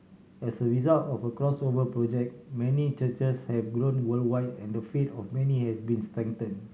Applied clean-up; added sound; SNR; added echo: none; none; none; none.